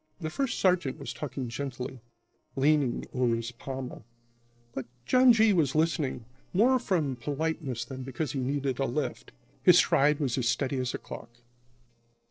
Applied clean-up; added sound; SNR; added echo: neural separator model SepFormer DNS4.